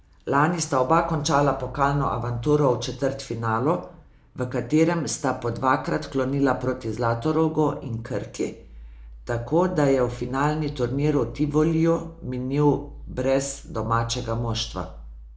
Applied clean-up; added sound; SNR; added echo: none; none; none; none.